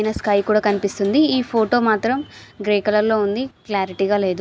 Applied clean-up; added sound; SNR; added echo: none; none; none; none.